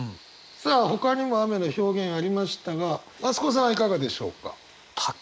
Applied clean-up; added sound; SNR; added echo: neural mask model Resemble Enhance denoiser.